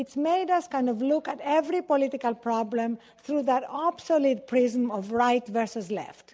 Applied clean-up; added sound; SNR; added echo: none; none; none; none.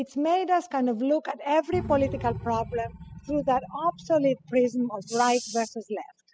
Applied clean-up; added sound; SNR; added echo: classical method spectral subtraction.